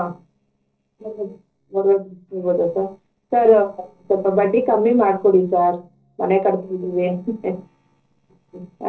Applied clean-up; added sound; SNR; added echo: neural separator model SepFormer DNS4.